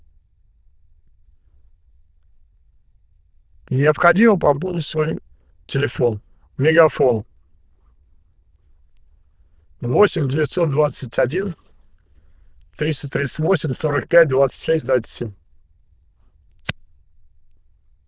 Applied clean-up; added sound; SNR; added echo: neural diffusion model UNIVERSE++.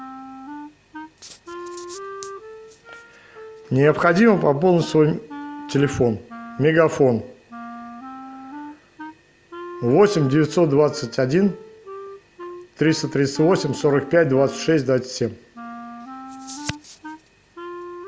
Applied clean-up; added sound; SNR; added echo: none; Wind instrument, woodwind instrument; 16 dB; none.